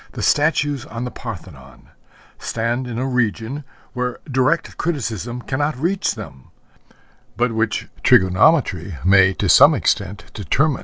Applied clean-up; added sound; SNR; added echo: none; none; none; none.